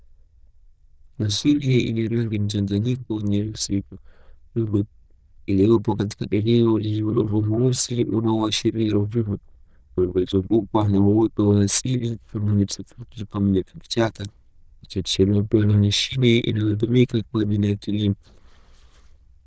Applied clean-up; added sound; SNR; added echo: neural diffusion model UNIVERSE++.